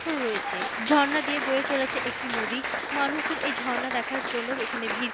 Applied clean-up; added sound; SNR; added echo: none; Applause; 1 dB; none.